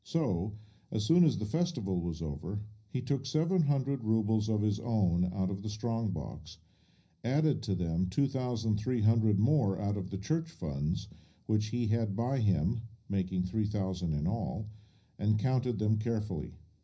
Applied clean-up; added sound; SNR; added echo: none; none; none; reverberation time 0.5 s.